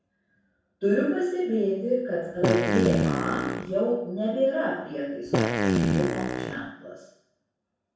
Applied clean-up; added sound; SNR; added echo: none; Fart; -3 dB; reverberation time 0.7 s.